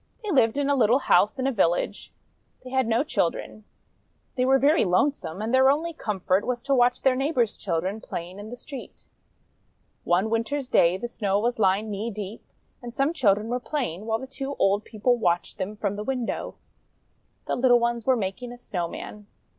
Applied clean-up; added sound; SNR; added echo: none; none; none; none.